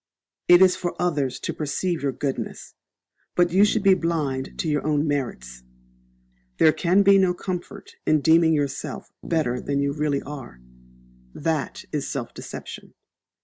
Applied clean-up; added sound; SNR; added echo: none; Bass guitar; 19 dB; none.